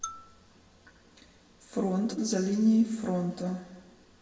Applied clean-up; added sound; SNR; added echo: none; Marimba, xylophone; 17 dB; reverberation time 1.2 s.